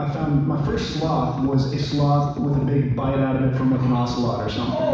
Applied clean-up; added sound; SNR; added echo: none; Livestock, farm animals, working animals; 11 dB; reverberation time 1.1 s.